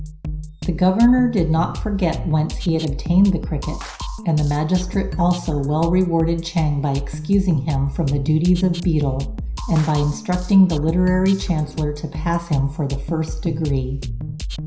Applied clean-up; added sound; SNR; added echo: none; Drum kit; 7 dB; reverberation time 0.5 s.